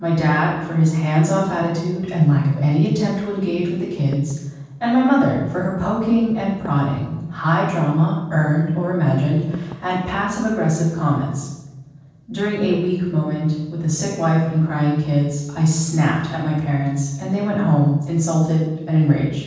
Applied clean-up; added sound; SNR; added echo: neural separator model SepFormer DNS4.